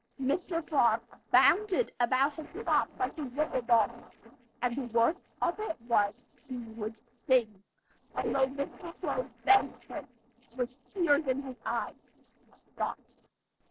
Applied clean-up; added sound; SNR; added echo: neural separator model SepFormer DNS4.